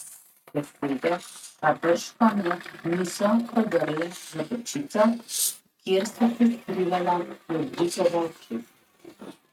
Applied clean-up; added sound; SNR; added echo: neural mask model RNNoise.